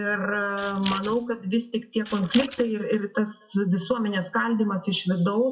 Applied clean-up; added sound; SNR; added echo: classical method WPE with log-MMSE.